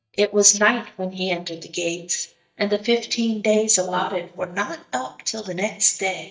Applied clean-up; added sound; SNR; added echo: neural mask model DeepFilterNet 3.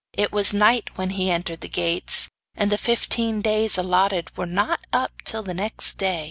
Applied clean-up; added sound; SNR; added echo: none; none; none; none.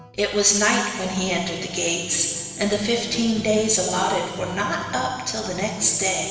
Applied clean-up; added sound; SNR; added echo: none; Acoustic guitar; 16 dB; reverberation time 1.6 s.